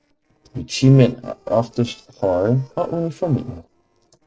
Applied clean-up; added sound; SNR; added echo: neural separator model SepFormer DNS4.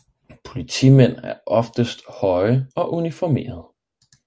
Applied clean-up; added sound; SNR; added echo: none; none; none; none.